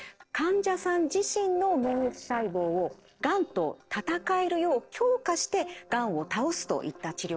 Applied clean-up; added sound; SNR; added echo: neural separator model SepFormer DNS4.